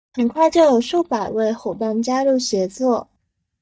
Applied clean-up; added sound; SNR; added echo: neural mask model DeepFilterNet 3.